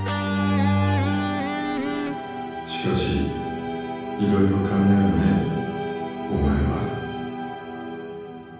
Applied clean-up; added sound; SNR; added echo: none; Electric guitar; 6 dB; reverberation time 1.3 s.